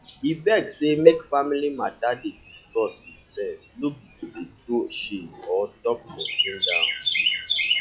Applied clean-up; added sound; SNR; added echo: classical method log-MMSE.